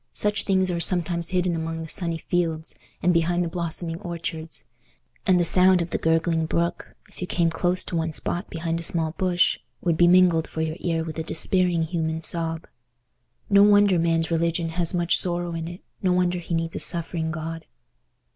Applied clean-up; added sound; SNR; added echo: none; none; none; none.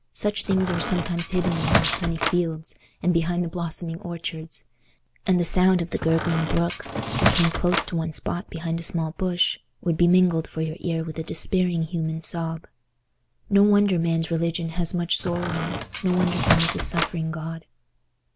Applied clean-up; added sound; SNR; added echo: none; Squeak; 2 dB; none.